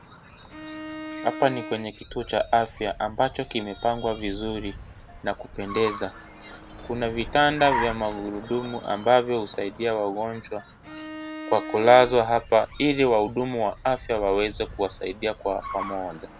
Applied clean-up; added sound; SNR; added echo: none; Car + Bowed string instrument; 13 dB; none.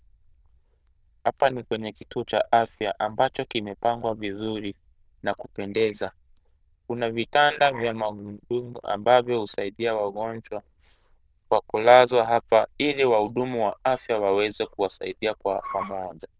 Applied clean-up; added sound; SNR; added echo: neural diffusion model UNIVERSE++.